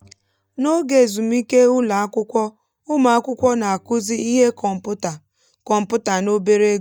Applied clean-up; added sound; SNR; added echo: neural mask model DeepFilterNet 3.